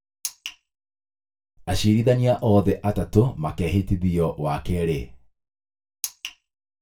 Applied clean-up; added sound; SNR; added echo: none; none; none; reverberation time 0.2 s.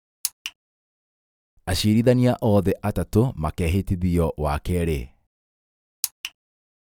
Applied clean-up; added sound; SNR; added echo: none; none; none; none.